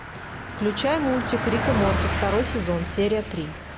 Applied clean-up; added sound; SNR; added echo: none; Car passing by; 3 dB; none.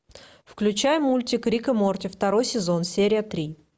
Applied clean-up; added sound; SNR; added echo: none; none; none; none.